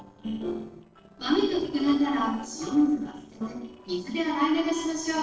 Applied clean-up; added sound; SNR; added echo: neural separator model SepFormer DNS4.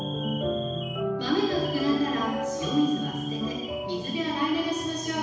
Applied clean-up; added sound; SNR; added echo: none; Alarm; 12 dB; reverberation time 1.1 s.